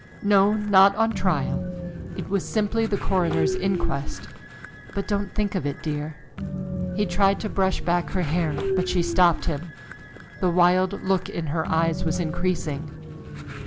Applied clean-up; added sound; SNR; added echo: none; Train; 9 dB; none.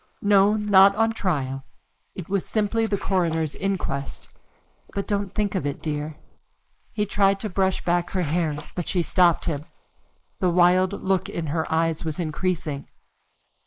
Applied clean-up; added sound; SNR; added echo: neural mask model Resemble Enhance denoiser.